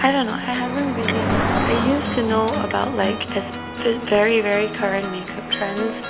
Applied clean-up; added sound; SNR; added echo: none; Cricket + Acoustic guitar; 4 dB; none.